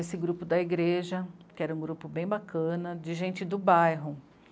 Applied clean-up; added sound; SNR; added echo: none; none; none; none.